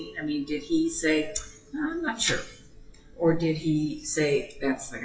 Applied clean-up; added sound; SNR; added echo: classical method WPE with log-MMSE.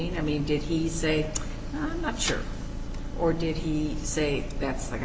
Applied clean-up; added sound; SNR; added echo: none; none; none; none.